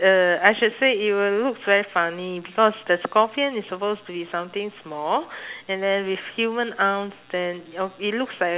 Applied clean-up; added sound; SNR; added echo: none; none; none; none.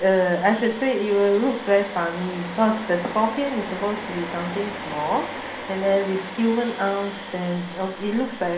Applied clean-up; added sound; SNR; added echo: none; Domestic sounds, home sounds; 11 dB; reverberation time 0.6 s.